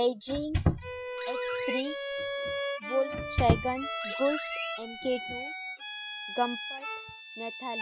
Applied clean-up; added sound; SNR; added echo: classical method Wiener filter.